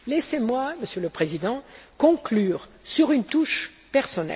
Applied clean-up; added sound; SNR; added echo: none; none; none; none.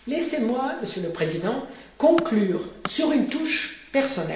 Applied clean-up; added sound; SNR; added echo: none; Tools; 15 dB; reverberation time 0.7 s.